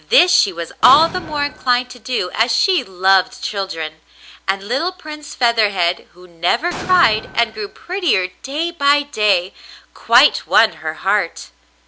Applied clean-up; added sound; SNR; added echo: none; Explosion; 14 dB; none.